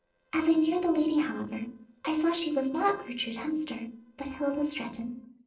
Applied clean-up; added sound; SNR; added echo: neural separator model SepFormer DNS4.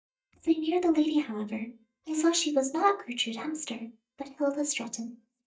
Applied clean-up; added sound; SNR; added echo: neural mask model DeepFilterNet 3.